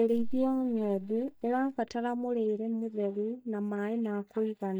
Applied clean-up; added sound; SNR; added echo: neural mask model DeepFilterNet 3.